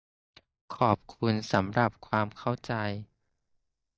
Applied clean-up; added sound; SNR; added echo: neural mask model DeepFilterNet 3.